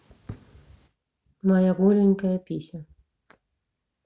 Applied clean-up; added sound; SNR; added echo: none; none; none; none.